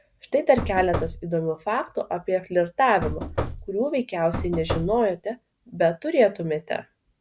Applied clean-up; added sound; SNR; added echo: none; Knock / Wood; 6 dB; none.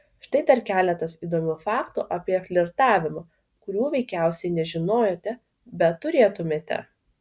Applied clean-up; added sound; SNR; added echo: none; none; none; none.